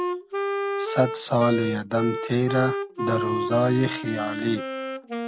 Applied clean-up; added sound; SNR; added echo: none; Wind instrument, woodwind instrument; 4 dB; none.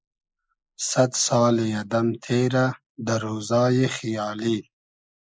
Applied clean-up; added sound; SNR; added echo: neural mask model Resemble Enhance denoiser.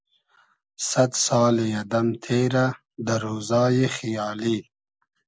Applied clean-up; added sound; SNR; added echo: none; none; none; none.